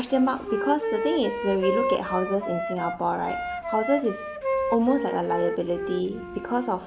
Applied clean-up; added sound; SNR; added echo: none; Wind instrument, woodwind instrument; 4 dB; none.